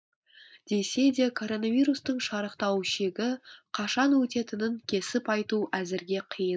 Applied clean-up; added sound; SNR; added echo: neural mask model Resemble Enhance denoiser.